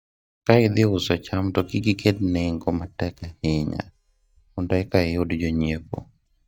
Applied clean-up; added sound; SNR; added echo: neural mask model DeepFilterNet 3.